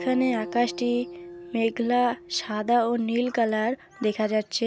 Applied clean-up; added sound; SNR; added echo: none; Acoustic guitar; 16 dB; none.